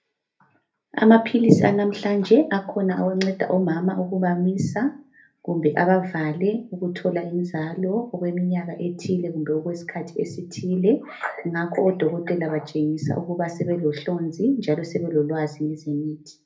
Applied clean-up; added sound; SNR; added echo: none; none; none; reverberation time 0.3 s.